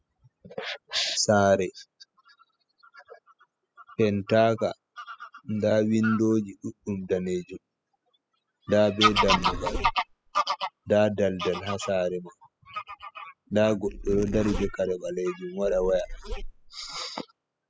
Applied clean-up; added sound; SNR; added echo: classical method spectral subtraction.